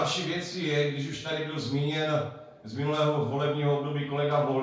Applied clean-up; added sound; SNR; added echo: none; Wind instrument, woodwind instrument; 17 dB; reverberation time 0.5 s.